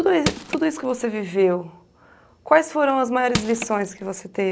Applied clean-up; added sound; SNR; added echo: none; Crushing; 8 dB; none.